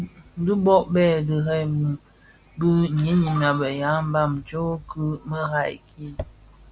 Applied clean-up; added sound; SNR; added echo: none; none; none; none.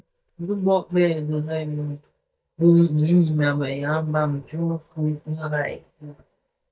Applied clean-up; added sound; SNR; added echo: neural mask model DeepFilterNet 3.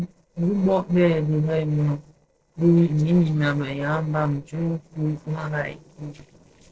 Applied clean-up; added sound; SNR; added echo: neural separator model SepFormer DNS4.